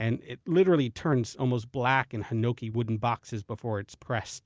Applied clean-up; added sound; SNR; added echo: none; none; none; none.